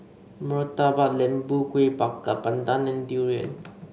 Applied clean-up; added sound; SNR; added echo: none; none; none; none.